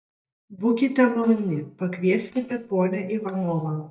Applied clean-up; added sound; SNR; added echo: neural mask model DeepFilterNet 3.